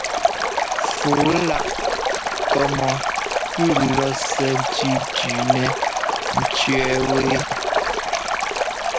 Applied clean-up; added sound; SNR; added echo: none; Stream; -2 dB; none.